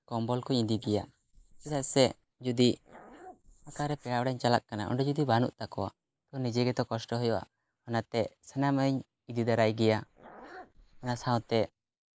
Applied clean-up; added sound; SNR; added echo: neural mask model Resemble Enhance denoiser.